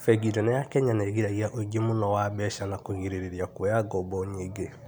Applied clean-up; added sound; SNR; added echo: none; none; none; none.